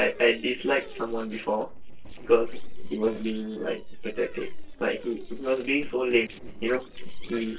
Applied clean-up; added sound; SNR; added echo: neural separator model SepFormer DNS4.